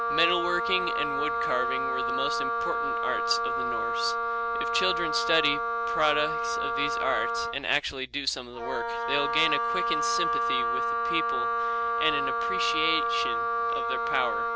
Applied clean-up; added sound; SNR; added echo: none; Wind instrument, woodwind instrument; -3 dB; none.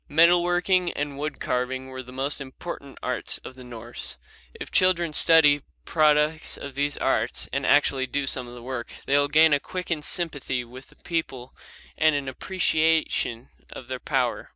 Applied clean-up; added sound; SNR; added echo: none; none; none; none.